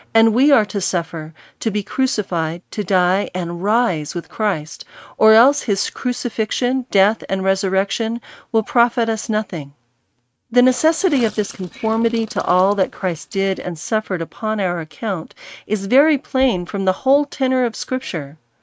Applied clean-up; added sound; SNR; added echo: neural mask model RNNoise.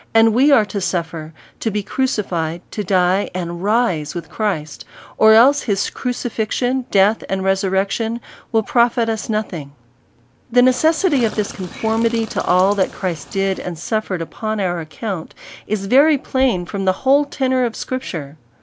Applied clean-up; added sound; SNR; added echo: none; Chirp, tweet; 17 dB; none.